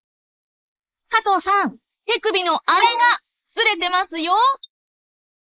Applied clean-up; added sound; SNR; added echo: neural mask model Resemble Enhance denoiser.